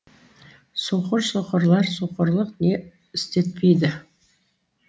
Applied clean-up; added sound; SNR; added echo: none; none; none; none.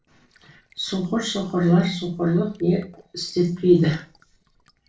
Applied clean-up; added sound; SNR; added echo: neural separator model SepFormer DNS4.